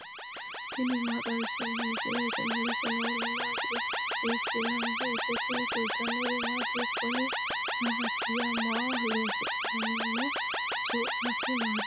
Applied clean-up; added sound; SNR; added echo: none; Alarm; -4 dB; none.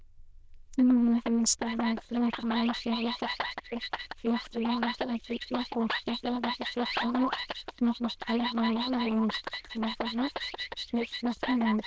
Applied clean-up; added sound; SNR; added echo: neural diffusion model UNIVERSE++.